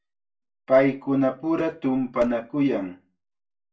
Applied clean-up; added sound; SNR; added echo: none; none; none; reverberation time 0.2 s.